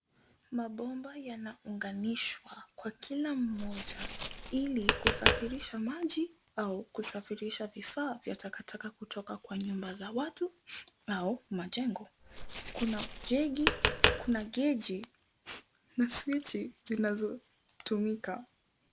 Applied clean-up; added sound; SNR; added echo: none; Tap; -3 dB; none.